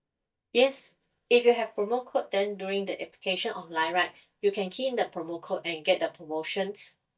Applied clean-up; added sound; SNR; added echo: neural mask model DeepFilterNet 3.